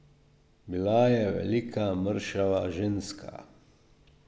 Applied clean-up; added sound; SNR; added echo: none; none; none; none.